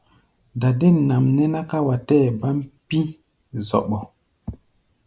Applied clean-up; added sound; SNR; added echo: none; none; none; none.